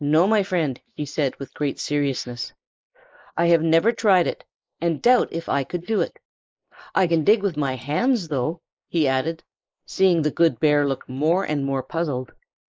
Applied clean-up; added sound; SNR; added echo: neural mask model Resemble Enhance denoiser.